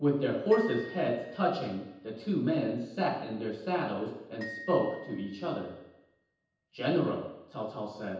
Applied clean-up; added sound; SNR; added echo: none; Glockenspiel; 19 dB; reverberation time 0.9 s.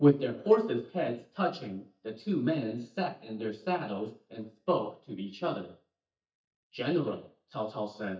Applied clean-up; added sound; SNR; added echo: neural mask model DeepFilterNet 3.